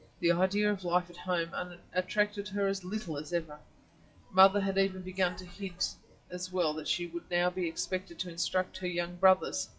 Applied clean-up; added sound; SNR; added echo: classical method WPE with log-MMSE.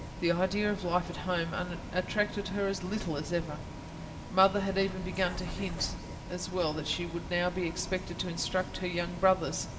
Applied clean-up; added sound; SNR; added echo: none; Bus; 9 dB; reverberation time 2.9 s.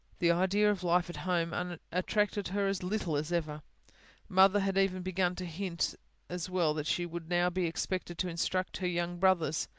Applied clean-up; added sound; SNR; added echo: none; none; none; none.